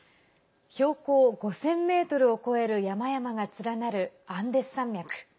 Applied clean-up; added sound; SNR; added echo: none; none; none; none.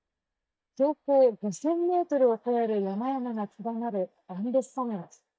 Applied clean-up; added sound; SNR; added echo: neural mask model DeepFilterNet 3.